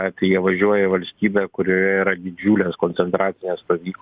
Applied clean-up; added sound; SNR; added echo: none; none; none; none.